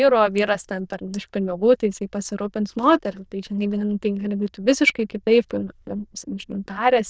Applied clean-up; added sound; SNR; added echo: neural diffusion model UNIVERSE++.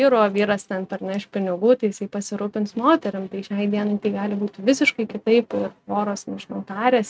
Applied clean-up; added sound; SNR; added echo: neural mask model RNNoise.